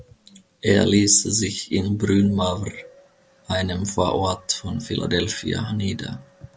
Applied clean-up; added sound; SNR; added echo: none; none; none; none.